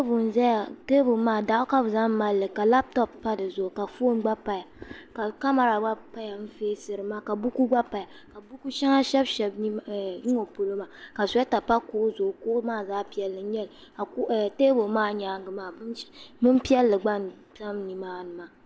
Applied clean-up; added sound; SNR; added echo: none; none; none; none.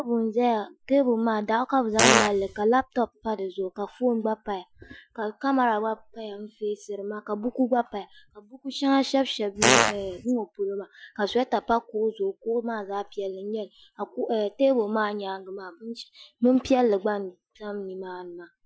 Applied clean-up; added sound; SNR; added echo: classical method Wiener filter.